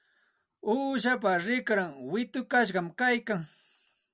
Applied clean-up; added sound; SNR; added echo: none; none; none; none.